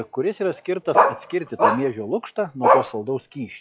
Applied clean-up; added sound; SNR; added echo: classical method log-MMSE.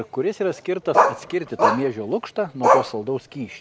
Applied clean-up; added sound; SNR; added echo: none; Bark; -4 dB; none.